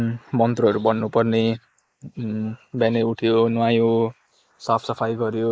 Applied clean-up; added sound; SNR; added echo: neural mask model Resemble Enhance denoiser.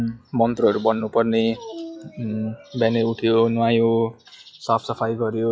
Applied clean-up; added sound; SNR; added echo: classical method log-MMSE.